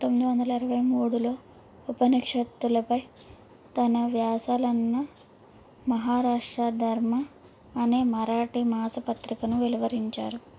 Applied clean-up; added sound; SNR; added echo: none; none; none; none.